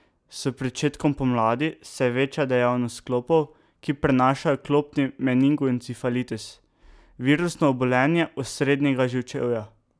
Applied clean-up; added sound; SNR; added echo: none; none; none; none.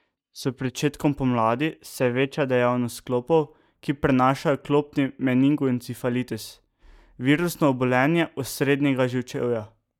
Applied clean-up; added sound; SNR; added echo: neural mask model DeepFilterNet 3.